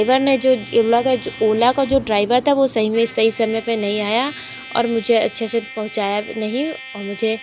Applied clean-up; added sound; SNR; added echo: none; Trumpet; 18 dB; none.